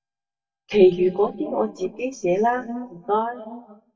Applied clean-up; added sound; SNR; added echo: neural mask model DeepFilterNet 3.